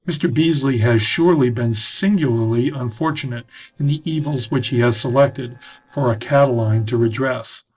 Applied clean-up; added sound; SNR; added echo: neural separator model SepFormer DNS4.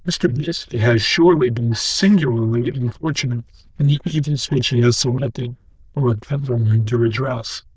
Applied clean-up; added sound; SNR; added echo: neural diffusion model UNIVERSE++.